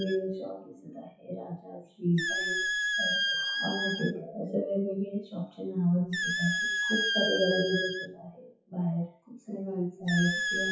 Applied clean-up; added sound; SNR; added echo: classical method WPE with log-MMSE.